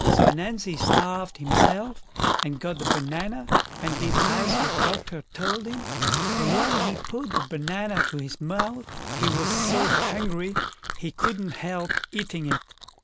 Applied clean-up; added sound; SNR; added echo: none; Zipper (clothing) + Chewing, mastication; -5 dB; none.